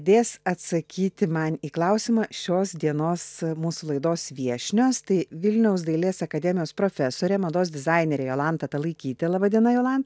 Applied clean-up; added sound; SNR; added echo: none; none; none; none.